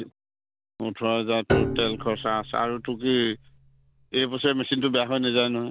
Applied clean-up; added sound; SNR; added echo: none; Piano; 5 dB; none.